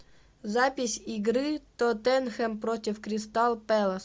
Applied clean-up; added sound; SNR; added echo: none; none; none; none.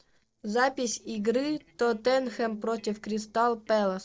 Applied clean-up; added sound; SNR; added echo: neural separator model SepFormer DNS4.